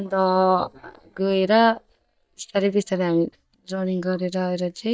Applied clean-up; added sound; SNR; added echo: neural mask model DeepFilterNet 3.